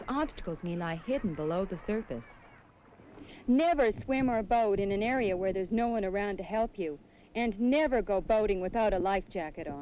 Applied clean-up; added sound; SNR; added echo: none; none; none; none.